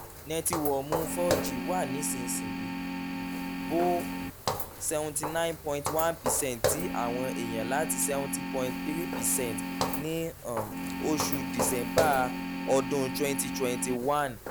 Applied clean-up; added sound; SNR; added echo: none; Walk, footsteps + Organ; 2 dB; none.